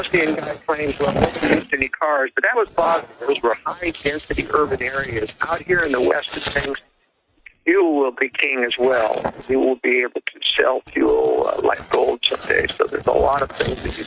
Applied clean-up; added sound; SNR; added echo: neural mask model RNNoise.